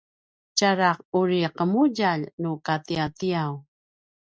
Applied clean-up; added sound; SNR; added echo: none; none; none; none.